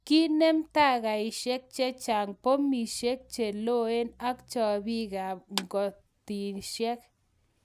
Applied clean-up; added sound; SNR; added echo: none; Clapping; 13 dB; none.